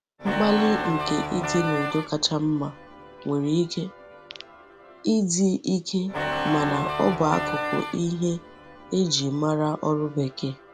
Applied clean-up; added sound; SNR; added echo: none; Organ; 7 dB; none.